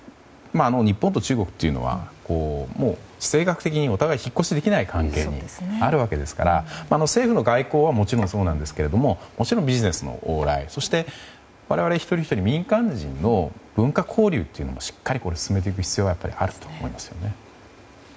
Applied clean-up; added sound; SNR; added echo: none; none; none; none.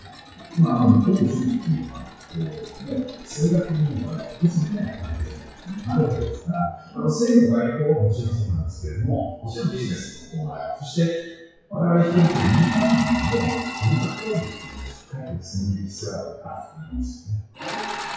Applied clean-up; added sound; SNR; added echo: classical method WPE with log-MMSE.